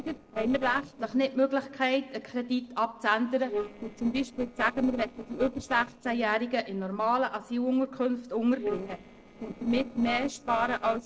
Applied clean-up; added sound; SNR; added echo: neural separator model SepFormer DNS4.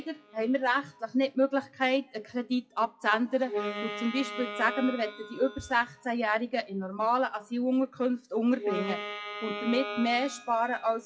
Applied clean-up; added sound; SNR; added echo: classical method WPE with log-MMSE.